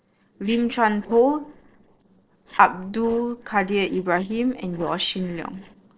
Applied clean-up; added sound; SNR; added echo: neural separator model SepFormer DNS4.